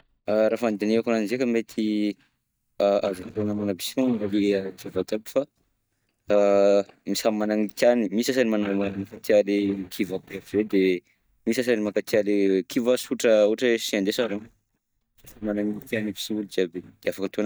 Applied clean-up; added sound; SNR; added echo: neural mask model DeepFilterNet 3.